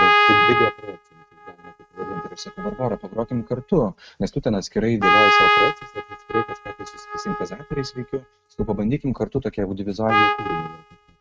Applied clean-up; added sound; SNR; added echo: neural mask model RNNoise.